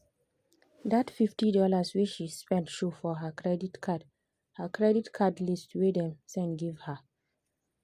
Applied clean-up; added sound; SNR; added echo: none; none; none; none.